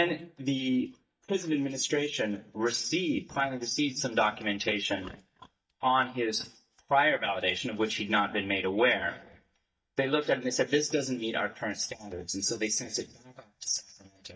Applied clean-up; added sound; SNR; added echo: neural mask model DeepFilterNet 3.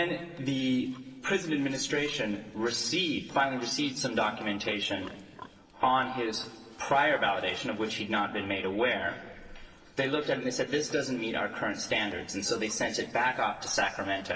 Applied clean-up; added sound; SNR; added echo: neural separator model SepFormer DNS4.